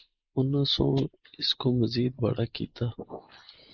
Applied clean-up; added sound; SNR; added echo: neural mask model Resemble Enhance denoiser.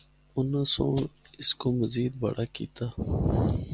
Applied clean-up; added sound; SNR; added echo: none; none; none; none.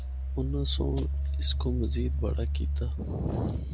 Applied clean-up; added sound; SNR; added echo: none; Engine; -3 dB; none.